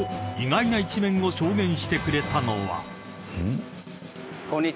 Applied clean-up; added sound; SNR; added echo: none; Snare drum; 16 dB; none.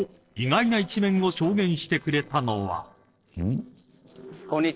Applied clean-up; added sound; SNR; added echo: neural separator model SepFormer DNS4.